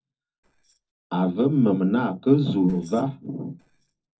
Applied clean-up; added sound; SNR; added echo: neural separator model SepFormer DNS4.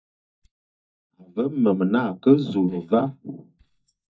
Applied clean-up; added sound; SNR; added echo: neural mask model DeepFilterNet 3.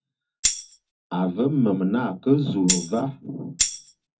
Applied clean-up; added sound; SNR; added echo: none; Tambourine; 1 dB; reverberation time 0.3 s.